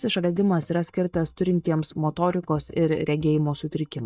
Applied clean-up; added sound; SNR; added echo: neural mask model DeepFilterNet 3.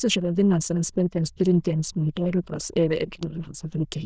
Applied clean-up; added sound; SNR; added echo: neural diffusion model UNIVERSE++.